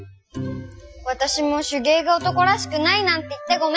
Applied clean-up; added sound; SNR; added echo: classical method Wiener filter.